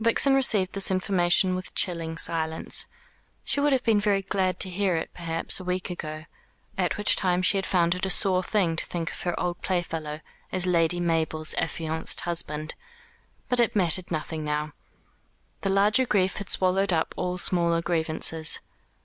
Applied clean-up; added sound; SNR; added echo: none; none; none; none.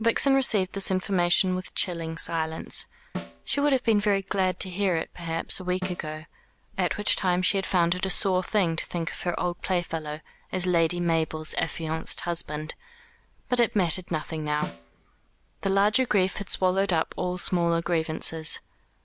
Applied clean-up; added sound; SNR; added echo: none; Snare drum; 17 dB; none.